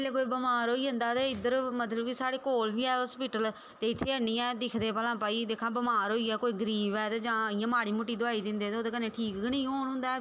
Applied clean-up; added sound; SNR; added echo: none; none; none; none.